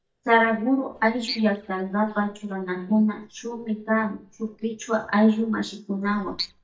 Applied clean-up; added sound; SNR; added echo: neural mask model DeepFilterNet 3.